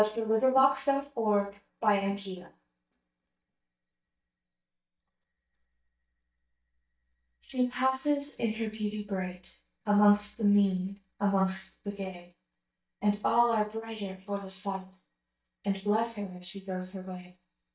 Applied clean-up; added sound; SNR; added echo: neural mask model DeepFilterNet 3.